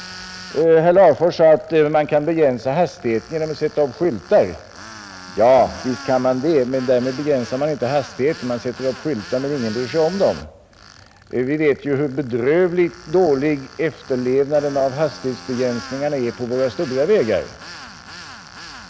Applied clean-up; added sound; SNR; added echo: none; Tools; 19 dB; none.